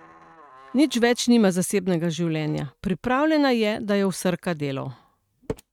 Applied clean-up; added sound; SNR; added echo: neural mask model RNNoise.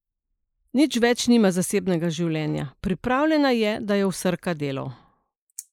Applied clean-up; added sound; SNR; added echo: neural mask model Resemble Enhance denoiser.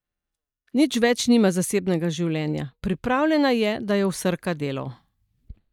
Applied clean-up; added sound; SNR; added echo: neural mask model DeepFilterNet 3.